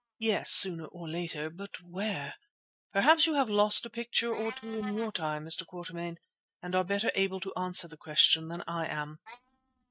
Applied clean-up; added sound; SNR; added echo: neural mask model RNNoise.